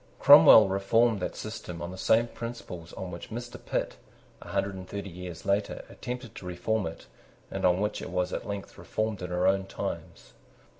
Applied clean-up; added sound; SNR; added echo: none; none; none; none.